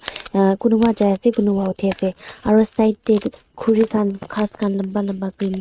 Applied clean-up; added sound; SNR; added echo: neural mask model RNNoise.